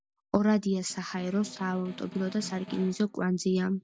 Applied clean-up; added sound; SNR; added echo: none; Snare drum; 19 dB; none.